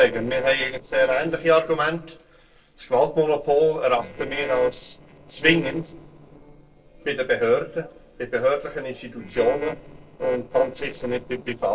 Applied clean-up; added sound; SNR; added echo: neural separator model SepFormer DNS4.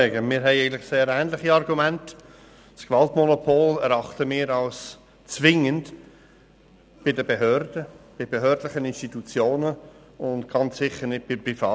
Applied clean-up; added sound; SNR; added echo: none; none; none; none.